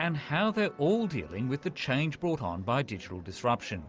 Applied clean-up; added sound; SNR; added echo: none; none; none; none.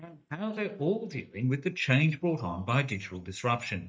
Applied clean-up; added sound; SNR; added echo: neural mask model DeepFilterNet 3.